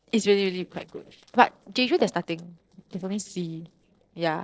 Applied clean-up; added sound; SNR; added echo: neural separator model SepFormer DNS4.